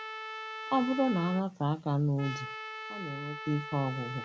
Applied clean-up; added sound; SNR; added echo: none; Trumpet; 9 dB; none.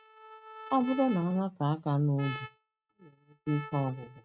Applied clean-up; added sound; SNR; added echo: neural mask model RNNoise.